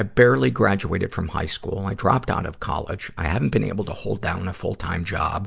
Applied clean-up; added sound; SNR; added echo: none; none; none; none.